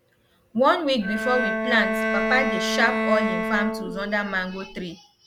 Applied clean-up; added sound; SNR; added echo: none; Bowed string instrument; 1 dB; none.